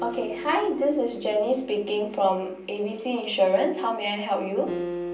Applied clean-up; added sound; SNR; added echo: none; Acoustic guitar; 12 dB; reverberation time 0.6 s.